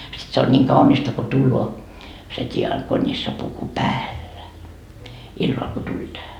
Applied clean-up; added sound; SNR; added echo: none; none; none; none.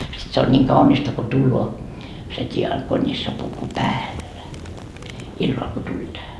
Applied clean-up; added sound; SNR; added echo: none; Boom; 14 dB; none.